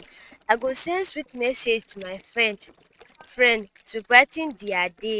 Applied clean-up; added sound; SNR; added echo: neural mask model RNNoise.